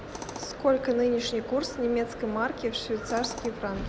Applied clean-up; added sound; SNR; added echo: none; Tools; 18 dB; none.